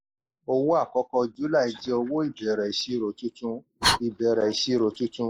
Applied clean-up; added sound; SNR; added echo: neural mask model Resemble Enhance denoiser.